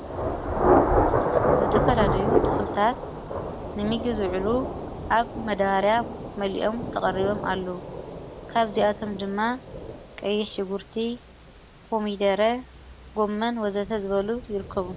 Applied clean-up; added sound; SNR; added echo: none; Thunder / Rain; 1 dB; none.